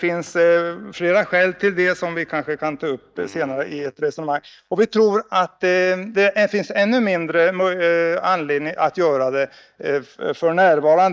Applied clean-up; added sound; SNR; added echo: neural mask model DeepFilterNet 3.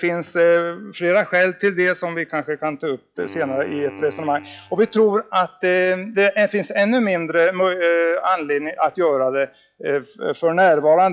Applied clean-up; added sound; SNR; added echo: classical method log-MMSE.